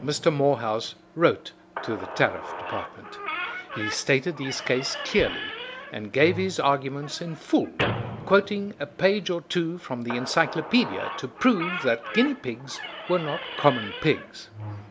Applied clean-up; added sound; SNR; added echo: none; Squeak / Slam; 10 dB; none.